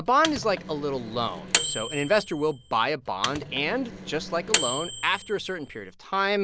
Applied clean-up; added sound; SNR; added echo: none; Microwave oven; 6 dB; none.